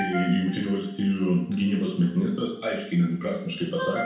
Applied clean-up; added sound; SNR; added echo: none; Ringtone; 13 dB; reverberation time 0.6 s.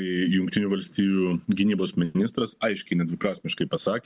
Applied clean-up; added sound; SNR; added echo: none; none; none; none.